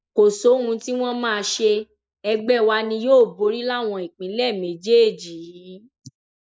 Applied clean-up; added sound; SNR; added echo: neural mask model Resemble Enhance denoiser.